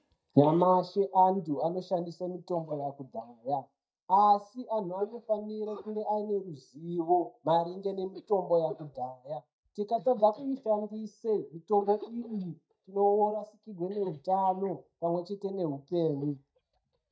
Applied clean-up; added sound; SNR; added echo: neural mask model DeepFilterNet 3.